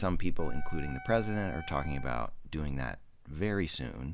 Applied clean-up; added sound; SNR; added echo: none; Wind instrument, woodwind instrument; 16 dB; none.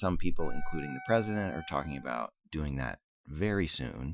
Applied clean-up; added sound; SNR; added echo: classical method Wiener filter.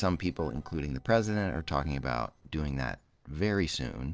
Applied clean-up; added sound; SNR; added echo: neural separator model SepFormer DNS4.